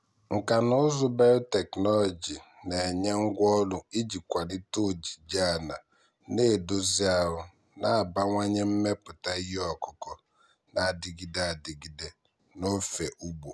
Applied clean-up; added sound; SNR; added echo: none; none; none; none.